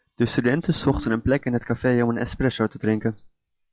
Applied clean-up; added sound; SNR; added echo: classical method log-MMSE.